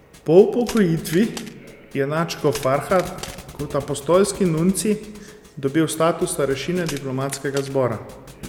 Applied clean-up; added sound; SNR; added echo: none; Thump, thud + Crack; 18 dB; none.